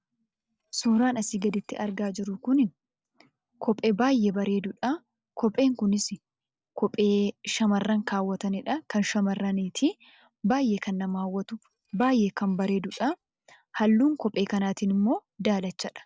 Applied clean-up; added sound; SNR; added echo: neural separator model SepFormer DNS4.